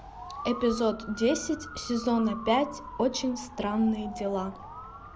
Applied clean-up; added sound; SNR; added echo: none; Motor vehicle (road) / Siren; 12 dB; none.